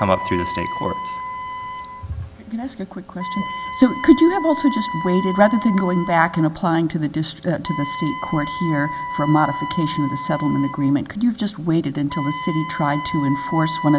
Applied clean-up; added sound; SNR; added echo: none; Wind instrument, woodwind instrument; 9 dB; none.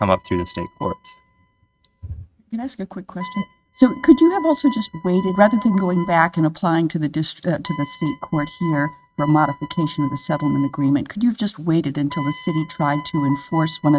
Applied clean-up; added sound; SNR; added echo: neural mask model RNNoise.